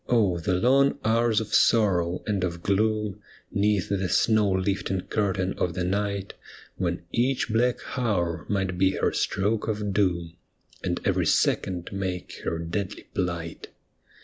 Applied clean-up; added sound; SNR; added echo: none; none; none; none.